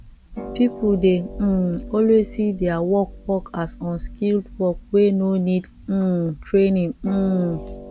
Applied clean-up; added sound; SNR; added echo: none; Harp; 15 dB; none.